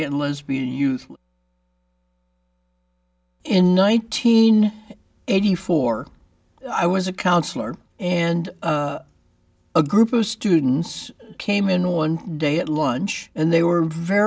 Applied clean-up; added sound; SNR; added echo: none; none; none; none.